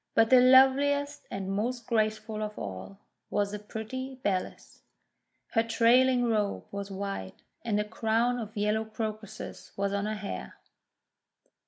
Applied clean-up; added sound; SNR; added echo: none; none; none; none.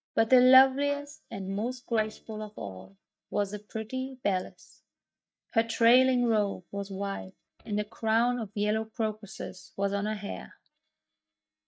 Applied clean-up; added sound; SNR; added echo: neural mask model DeepFilterNet 3.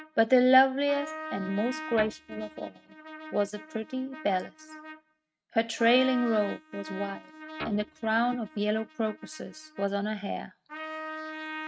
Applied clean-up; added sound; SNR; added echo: neural mask model RNNoise.